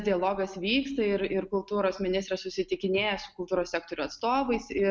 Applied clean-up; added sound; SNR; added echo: none; none; none; none.